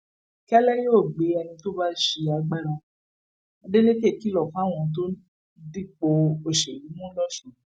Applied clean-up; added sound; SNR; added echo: none; none; none; none.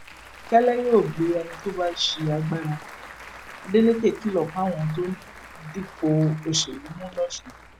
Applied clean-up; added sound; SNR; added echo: none; Applause; 17 dB; none.